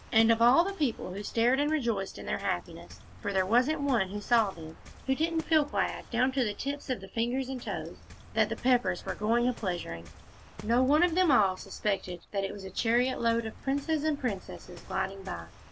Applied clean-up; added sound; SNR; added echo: none; Waves, surf; 19 dB; none.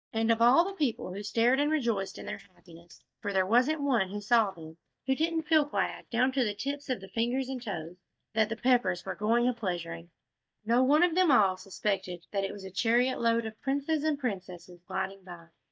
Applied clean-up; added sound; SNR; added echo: neural mask model DeepFilterNet 3.